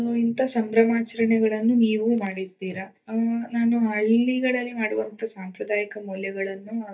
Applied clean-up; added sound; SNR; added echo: neural mask model DeepFilterNet 3.